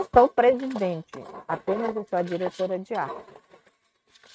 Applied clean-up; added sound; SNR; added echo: neural mask model RNNoise.